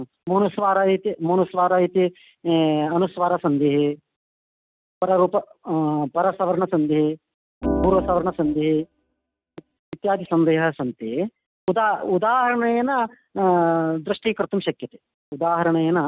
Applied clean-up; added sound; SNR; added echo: neural mask model RNNoise.